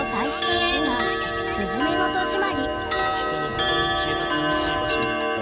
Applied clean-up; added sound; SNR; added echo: none; Clock; -5 dB; none.